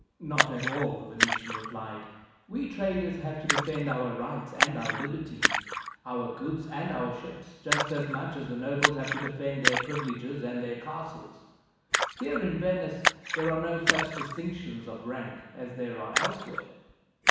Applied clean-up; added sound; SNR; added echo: none; Splash, splatter; -1 dB; reverberation time 1.1 s.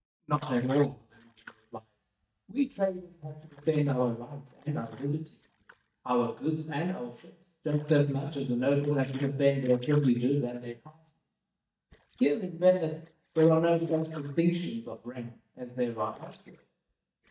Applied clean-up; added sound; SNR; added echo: neural mask model DeepFilterNet 3.